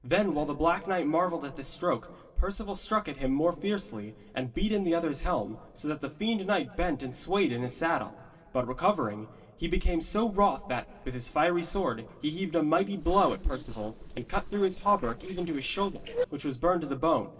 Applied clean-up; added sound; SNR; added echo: neural separator model SepFormer DNS4.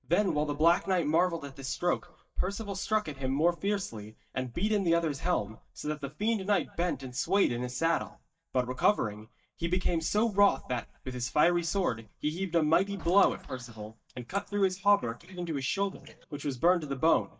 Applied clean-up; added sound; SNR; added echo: neural mask model DeepFilterNet 3.